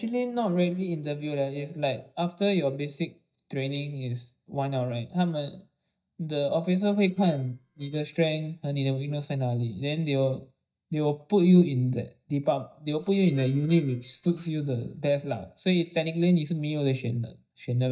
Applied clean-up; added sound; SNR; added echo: neural mask model DeepFilterNet 3.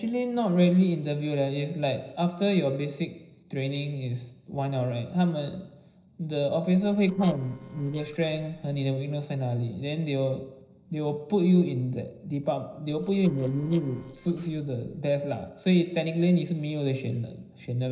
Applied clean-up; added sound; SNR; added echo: neural separator model SepFormer DNS4.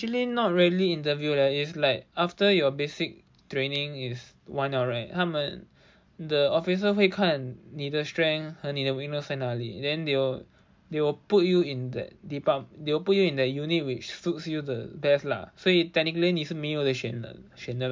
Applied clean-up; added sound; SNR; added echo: none; none; none; none.